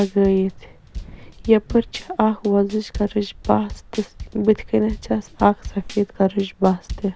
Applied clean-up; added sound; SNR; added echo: none; Drum / Drum kit; 16 dB; none.